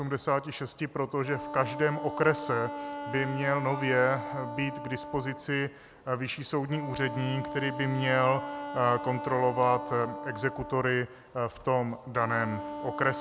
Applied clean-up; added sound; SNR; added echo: none; Wind instrument, woodwind instrument; 9 dB; none.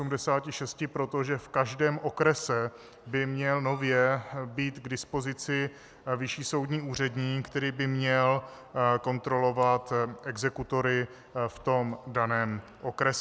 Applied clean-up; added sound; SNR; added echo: none; none; none; none.